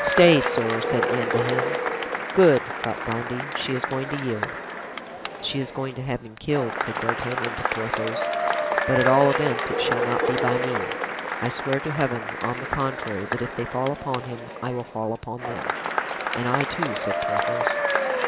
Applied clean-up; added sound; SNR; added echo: none; Applause / Crowd / Cheering; 1 dB; none.